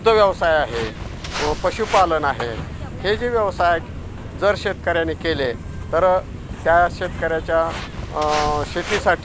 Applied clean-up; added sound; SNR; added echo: none; Walk, footsteps; 9 dB; none.